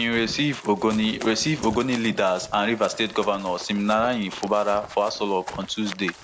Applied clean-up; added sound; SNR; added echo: none; Run; 15 dB; none.